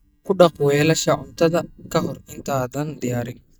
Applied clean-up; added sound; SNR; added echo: neural mask model DeepFilterNet 3.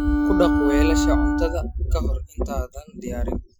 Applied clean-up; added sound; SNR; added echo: classical method Wiener filter.